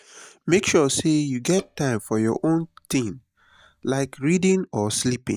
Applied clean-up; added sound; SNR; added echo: neural mask model DeepFilterNet 3.